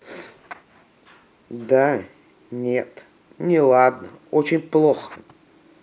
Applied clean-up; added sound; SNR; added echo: none; none; none; none.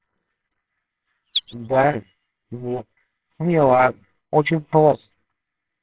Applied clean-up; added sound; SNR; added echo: neural separator model SepFormer WHAMR!.